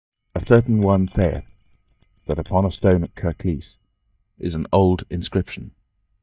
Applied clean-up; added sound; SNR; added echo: neural mask model DeepFilterNet 3.